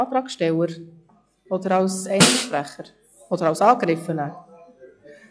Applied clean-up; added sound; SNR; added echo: classical method log-MMSE.